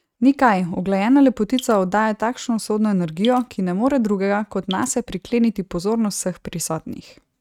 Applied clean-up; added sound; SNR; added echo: neural mask model RNNoise.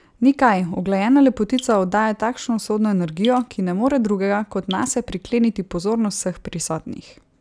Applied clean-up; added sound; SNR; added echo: none; Drip; 17 dB; none.